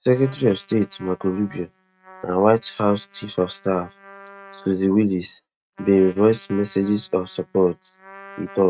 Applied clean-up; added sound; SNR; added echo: neural mask model RNNoise.